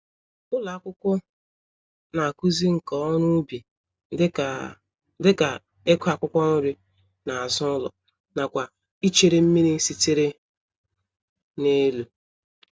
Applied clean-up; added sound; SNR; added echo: none; none; none; none.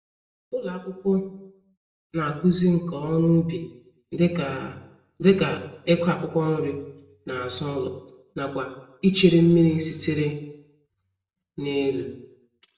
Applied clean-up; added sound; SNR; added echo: none; none; none; reverberation time 0.7 s.